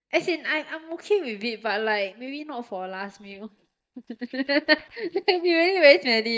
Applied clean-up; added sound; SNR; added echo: neural mask model DeepFilterNet 3.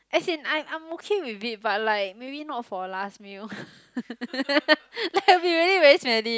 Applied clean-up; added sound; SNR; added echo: none; none; none; none.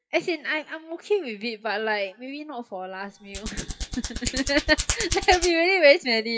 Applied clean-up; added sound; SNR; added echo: classical method WPE with log-MMSE.